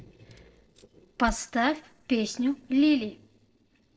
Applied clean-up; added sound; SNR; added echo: neural separator model SepFormer DNS4.